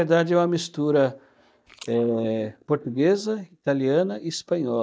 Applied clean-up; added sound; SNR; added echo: neural mask model DeepFilterNet 3.